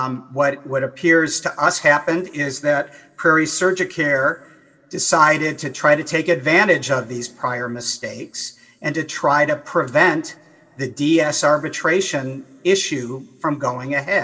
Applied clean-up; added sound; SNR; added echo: none; none; none; reverberation time 0.2 s.